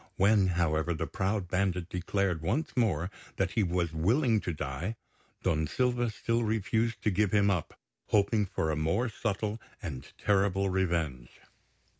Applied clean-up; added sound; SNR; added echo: none; none; none; none.